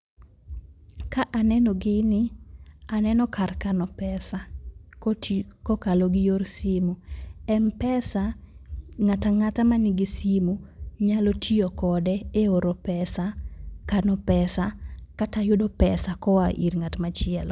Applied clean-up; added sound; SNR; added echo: none; none; none; none.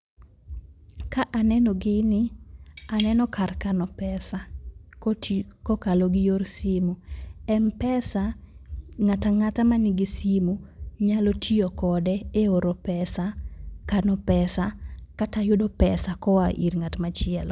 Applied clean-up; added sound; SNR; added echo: none; Cutlery, silverware / Tap; 16 dB; none.